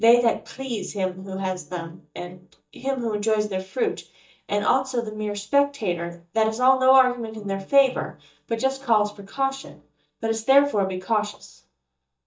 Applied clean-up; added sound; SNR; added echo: neural mask model DeepFilterNet 3.